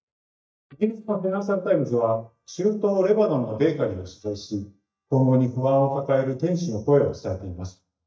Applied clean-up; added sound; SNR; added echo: neural mask model DeepFilterNet 3.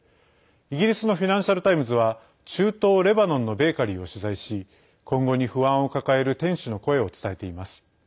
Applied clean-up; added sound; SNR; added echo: none; none; none; none.